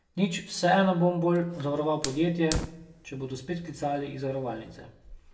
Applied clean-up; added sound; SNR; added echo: none; Fire; 12 dB; reverberation time 0.2 s.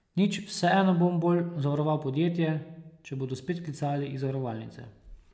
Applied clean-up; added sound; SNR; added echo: none; none; none; none.